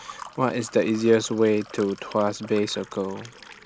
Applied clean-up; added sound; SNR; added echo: none; Liquid; 20 dB; none.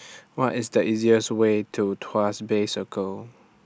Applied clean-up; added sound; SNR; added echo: none; none; none; none.